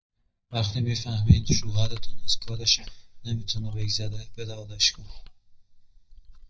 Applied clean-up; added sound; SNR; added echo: neural mask model DeepFilterNet 3.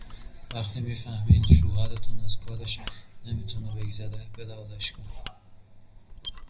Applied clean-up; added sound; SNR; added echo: none; Mechanisms; 15 dB; reverberation time 0.4 s.